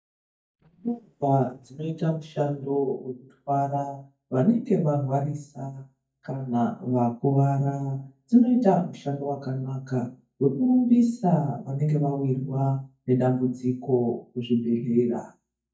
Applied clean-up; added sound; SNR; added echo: neural mask model DeepFilterNet 3.